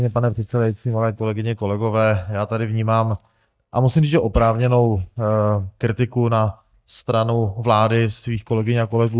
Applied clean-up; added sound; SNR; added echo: neural mask model DeepFilterNet 3.